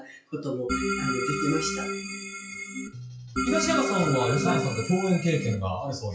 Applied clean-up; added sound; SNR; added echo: classical method WPE with log-MMSE.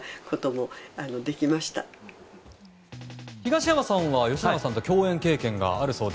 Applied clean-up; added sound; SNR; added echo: none; none; none; none.